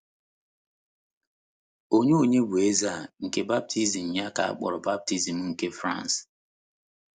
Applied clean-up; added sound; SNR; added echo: none; none; none; none.